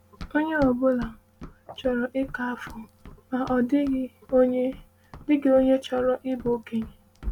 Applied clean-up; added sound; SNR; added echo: none; Run; 18 dB; none.